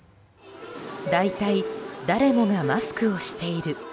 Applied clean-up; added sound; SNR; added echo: none; Subway, metro, underground; 6 dB; none.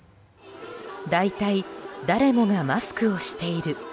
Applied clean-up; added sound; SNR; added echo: none; none; none; none.